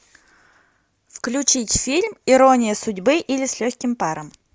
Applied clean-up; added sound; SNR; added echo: none; none; none; none.